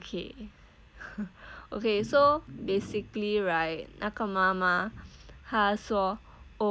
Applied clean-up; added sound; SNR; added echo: none; none; none; none.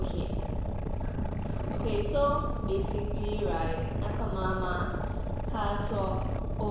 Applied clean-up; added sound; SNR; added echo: none; Boat, Water vehicle; -3 dB; reverberation time 1.0 s.